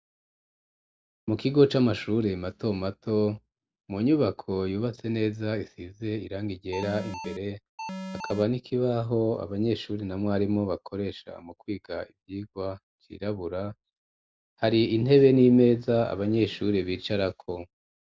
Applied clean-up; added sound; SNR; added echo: none; Alarm; 9 dB; none.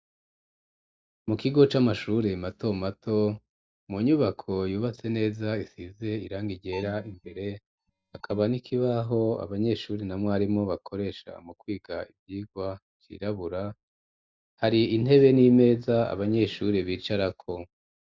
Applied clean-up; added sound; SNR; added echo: neural mask model DeepFilterNet 3.